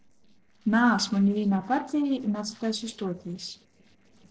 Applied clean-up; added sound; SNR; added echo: neural separator model SepFormer DNS4.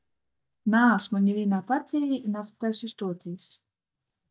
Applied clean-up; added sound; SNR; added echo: neural mask model DeepFilterNet 3.